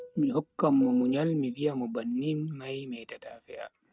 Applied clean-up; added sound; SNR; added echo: neural mask model RNNoise.